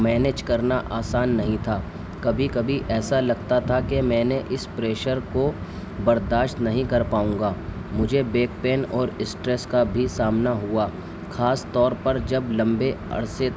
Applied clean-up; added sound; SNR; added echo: none; none; none; none.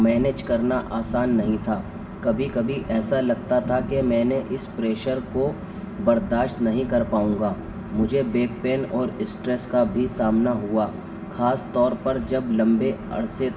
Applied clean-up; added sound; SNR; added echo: none; none; none; reverberation time 1.5 s.